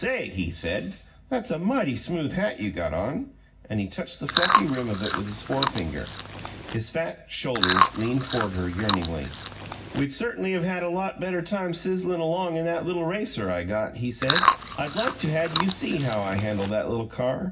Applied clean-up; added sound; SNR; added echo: none; Chewing, mastication; 0 dB; reverberation time 0.4 s.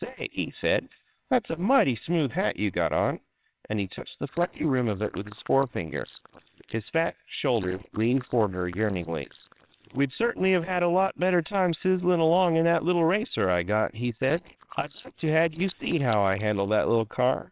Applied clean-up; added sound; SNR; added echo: neural separator model SepFormer WHAMR!.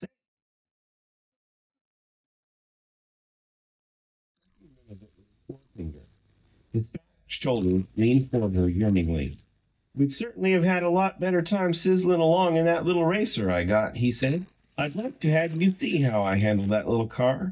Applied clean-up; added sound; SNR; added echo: neural mask model DeepFilterNet 3.